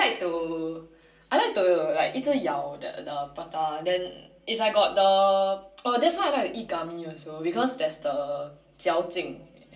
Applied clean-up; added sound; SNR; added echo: none; none; none; reverberation time 0.3 s.